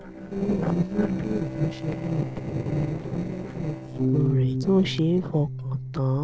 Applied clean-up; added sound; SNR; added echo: neural separator model SepFormer DNS4.